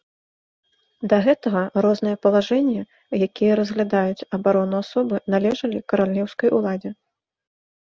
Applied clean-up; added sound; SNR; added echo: none; none; none; none.